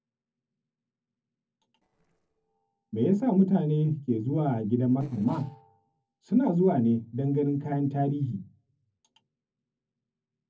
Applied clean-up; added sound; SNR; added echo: neural separator model SepFormer DNS4.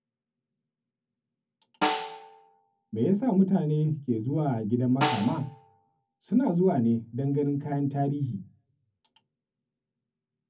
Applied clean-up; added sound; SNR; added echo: none; Snare drum; 7 dB; reverberation time 0.3 s.